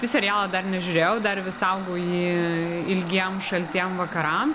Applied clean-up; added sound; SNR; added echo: none; Tools; 14 dB; none.